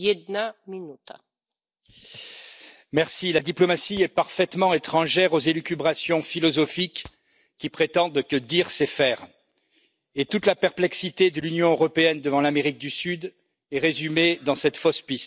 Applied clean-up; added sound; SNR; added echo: neural mask model DeepFilterNet 3.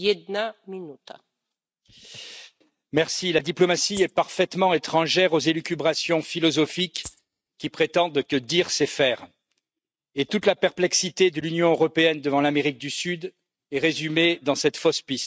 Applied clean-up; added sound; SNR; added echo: neural mask model RNNoise.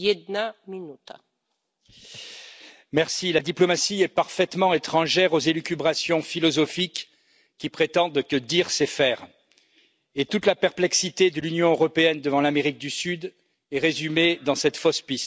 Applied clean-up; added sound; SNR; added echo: none; none; none; none.